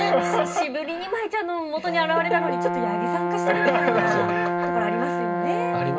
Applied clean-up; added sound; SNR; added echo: none; Brass instrument; 1 dB; reverberation time 0.2 s.